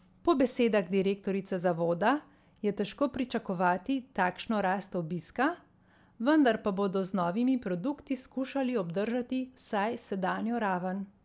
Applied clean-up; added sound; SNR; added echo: none; none; none; none.